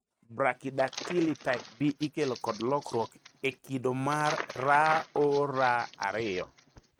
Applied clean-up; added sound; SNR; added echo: neural mask model RNNoise.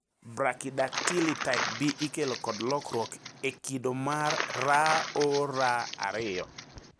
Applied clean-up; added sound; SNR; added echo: none; Crumpling, crinkling; 6 dB; none.